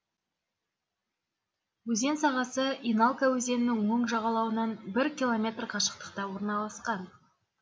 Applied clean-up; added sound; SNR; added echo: none; none; none; none.